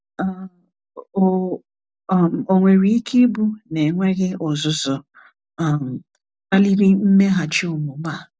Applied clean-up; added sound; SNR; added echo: none; none; none; none.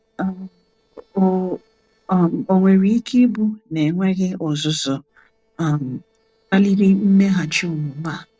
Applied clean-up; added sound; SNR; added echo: neural separator model SepFormer DNS4.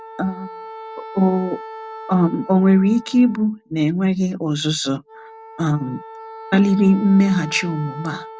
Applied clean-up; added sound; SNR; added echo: none; Wind instrument, woodwind instrument; 17 dB; none.